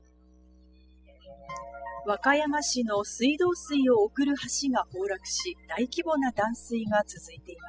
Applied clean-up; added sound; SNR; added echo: classical method spectral subtraction.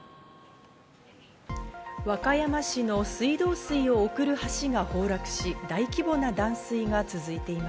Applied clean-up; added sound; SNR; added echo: none; none; none; none.